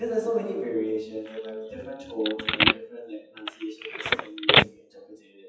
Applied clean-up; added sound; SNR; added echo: classical method WPE with log-MMSE.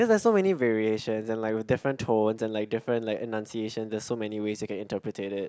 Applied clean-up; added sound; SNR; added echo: none; none; none; none.